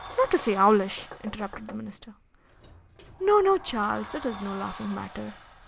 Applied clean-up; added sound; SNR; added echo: none; Sliding door + Knock; 15 dB; none.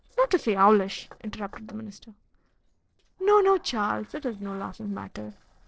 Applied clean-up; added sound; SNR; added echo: neural separator model SepFormer DNS4.